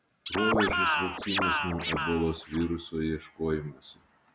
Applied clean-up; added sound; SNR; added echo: none; Scratching (performance technique); -2 dB; none.